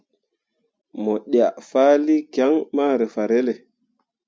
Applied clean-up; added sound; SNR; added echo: none; none; none; none.